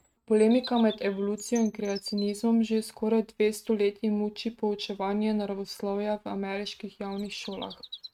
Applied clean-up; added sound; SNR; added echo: neural mask model RNNoise.